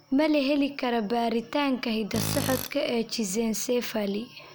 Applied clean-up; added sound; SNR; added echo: none; Tools; 7 dB; none.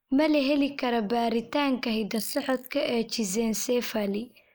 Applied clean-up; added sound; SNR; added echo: neural mask model Resemble Enhance denoiser.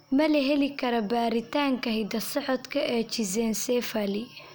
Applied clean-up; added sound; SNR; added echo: none; none; none; none.